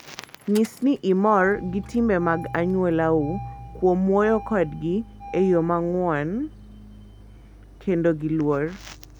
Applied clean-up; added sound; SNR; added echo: none; Engine starting; 16 dB; none.